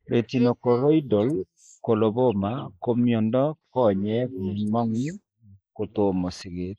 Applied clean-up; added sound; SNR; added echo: neural mask model Resemble Enhance denoiser.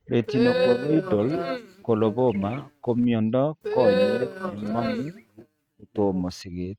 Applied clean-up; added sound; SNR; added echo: neural mask model RNNoise.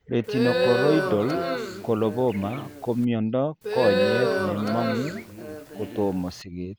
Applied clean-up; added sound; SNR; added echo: none; Crowd; 1 dB; none.